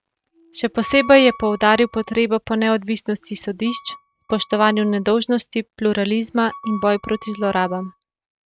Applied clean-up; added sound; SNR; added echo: neural mask model RNNoise.